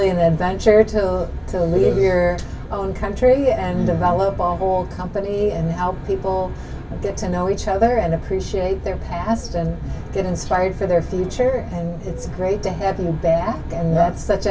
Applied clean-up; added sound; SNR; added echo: none; Aircraft; 10 dB; reverberation time 0.1 s.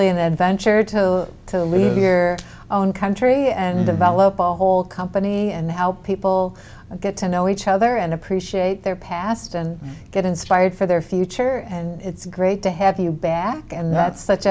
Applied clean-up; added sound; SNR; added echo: none; none; none; none.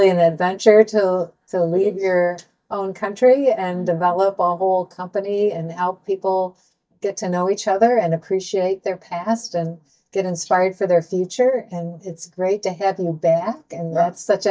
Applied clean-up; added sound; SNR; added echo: neural mask model DeepFilterNet 3.